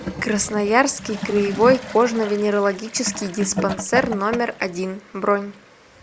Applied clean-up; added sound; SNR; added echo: none; Toilet flush / Gurgling; 10 dB; none.